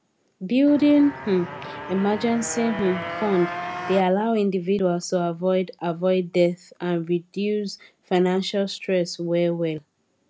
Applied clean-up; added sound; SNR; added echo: none; Motorcycle; 10 dB; none.